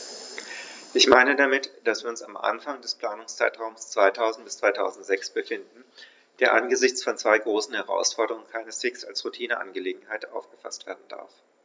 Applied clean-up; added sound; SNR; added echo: none; none; none; none.